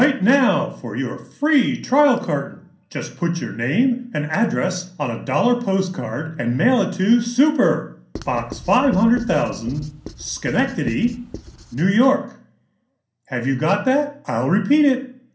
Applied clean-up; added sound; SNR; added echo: none; Writing; 16 dB; reverberation time 0.6 s.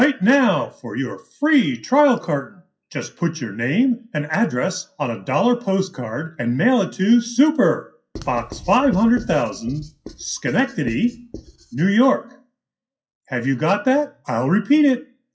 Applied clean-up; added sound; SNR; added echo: classical method WPE with log-MMSE.